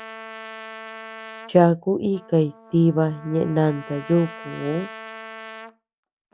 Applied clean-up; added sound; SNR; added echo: none; Trumpet; 16 dB; none.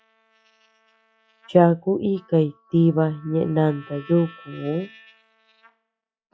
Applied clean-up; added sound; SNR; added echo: classical method log-MMSE.